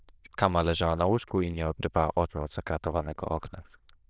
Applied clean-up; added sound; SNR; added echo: neural diffusion model UNIVERSE++.